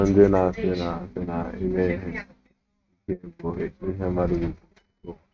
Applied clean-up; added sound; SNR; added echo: neural mask model RNNoise.